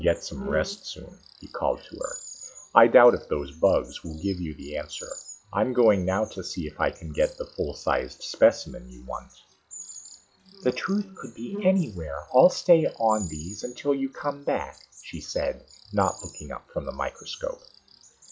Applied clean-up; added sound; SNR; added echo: classical method log-MMSE.